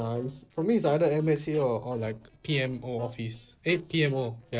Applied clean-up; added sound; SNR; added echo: neural separator model SepFormer DNS4.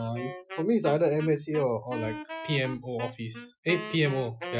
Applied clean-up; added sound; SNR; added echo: classical method Wiener filter.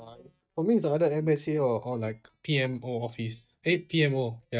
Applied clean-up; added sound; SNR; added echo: neural mask model DeepFilterNet 3.